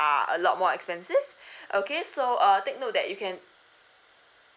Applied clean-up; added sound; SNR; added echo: none; none; none; none.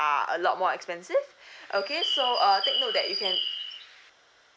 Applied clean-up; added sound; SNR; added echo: none; Bird; 2 dB; none.